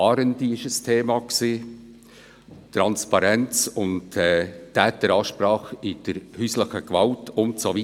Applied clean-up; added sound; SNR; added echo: none; none; none; none.